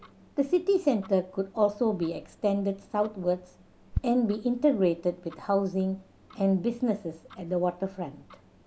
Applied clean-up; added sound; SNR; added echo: none; Tick-tock; 17 dB; none.